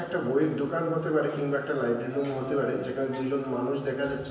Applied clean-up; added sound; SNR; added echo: none; Bowed string instrument; 17 dB; reverberation time 1.0 s.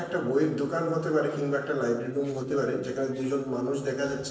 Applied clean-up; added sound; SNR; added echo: neural separator model SepFormer DNS4.